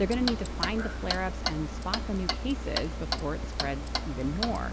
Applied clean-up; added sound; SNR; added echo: none; Clock; 0 dB; none.